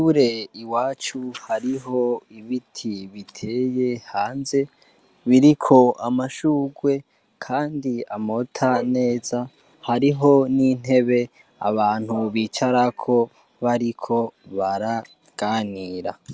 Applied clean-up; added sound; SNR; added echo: none; none; none; none.